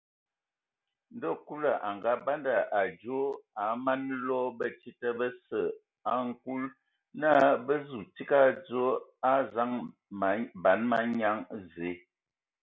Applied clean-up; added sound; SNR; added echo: none; none; none; none.